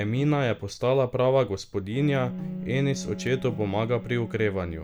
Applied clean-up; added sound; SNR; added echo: none; Piano + Bowed string instrument; 12 dB; none.